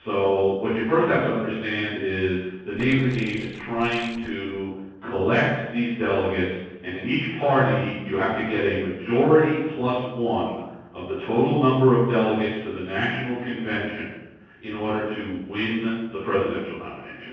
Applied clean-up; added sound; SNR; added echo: neural separator model SepFormer DNS4.